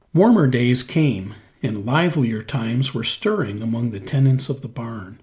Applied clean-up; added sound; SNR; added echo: none; none; none; none.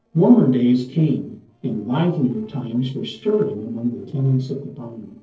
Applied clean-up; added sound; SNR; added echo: neural separator model SepFormer DNS4.